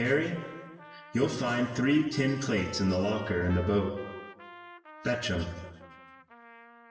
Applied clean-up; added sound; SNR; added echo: none; Trumpet; 17 dB; reverberation time 1.3 s.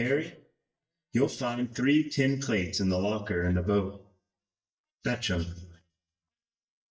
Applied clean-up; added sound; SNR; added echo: neural mask model DeepFilterNet 3.